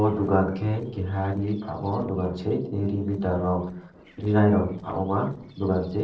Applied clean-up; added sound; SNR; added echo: neural separator model SepFormer DNS4.